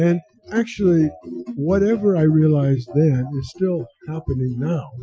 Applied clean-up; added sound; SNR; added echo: classical method Wiener filter.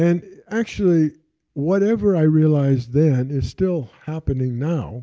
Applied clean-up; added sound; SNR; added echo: none; none; none; none.